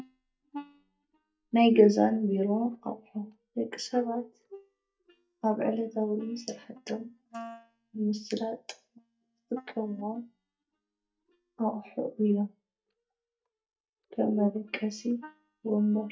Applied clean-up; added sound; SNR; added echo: neural mask model DeepFilterNet 3.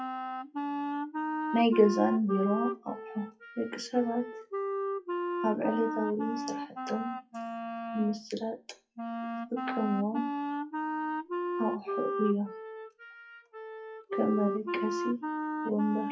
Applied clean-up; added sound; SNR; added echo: classical method WPE with log-MMSE.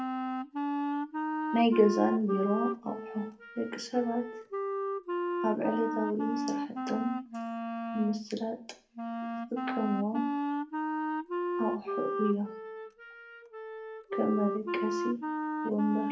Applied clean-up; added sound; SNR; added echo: none; Wind instrument, woodwind instrument; 1 dB; reverberation time 0.3 s.